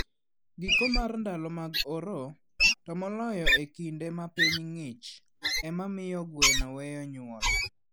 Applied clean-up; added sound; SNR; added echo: neural mask model Resemble Enhance denoiser.